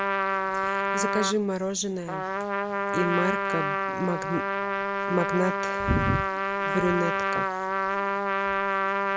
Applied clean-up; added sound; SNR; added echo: none; Trumpet; -3 dB; none.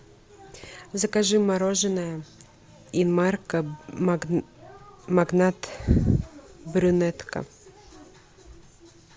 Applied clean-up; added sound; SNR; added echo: none; none; none; none.